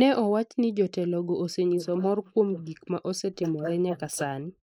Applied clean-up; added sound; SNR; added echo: neural mask model Resemble Enhance denoiser.